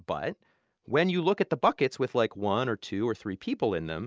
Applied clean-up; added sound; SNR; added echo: none; none; none; none.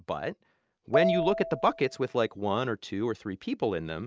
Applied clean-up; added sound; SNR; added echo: none; Marimba, xylophone; 3 dB; none.